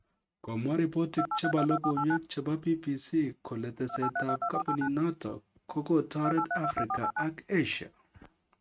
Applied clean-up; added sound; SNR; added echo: neural mask model RNNoise.